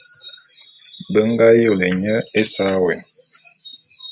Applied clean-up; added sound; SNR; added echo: none; none; none; none.